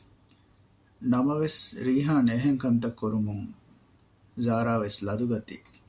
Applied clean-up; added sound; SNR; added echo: none; none; none; none.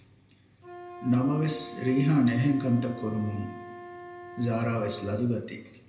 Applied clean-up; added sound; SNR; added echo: none; Wind instrument, woodwind instrument; 16 dB; reverberation time 0.7 s.